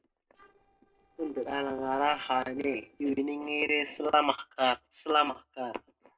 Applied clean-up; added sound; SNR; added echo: neural separator model SepFormer DNS4.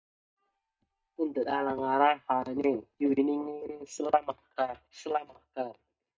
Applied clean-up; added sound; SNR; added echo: neural mask model DeepFilterNet 3.